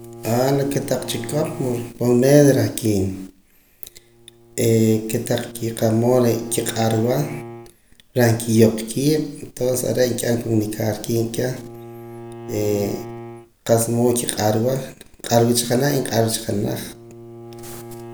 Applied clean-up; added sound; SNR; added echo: none; Bowed string instrument; 18 dB; none.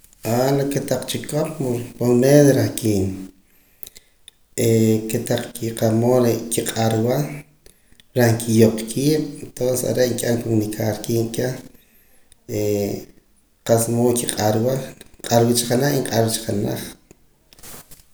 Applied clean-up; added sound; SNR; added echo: none; none; none; none.